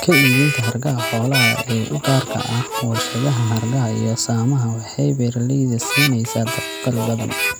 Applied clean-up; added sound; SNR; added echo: none; Harmonica; 5 dB; none.